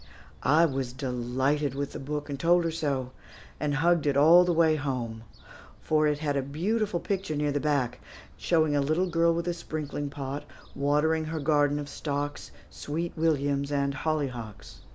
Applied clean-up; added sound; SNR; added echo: none; Gull, seagull / Fowl; 20 dB; none.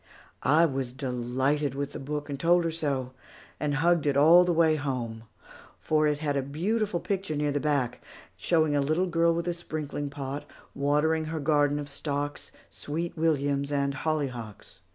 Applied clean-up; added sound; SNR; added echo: none; none; none; none.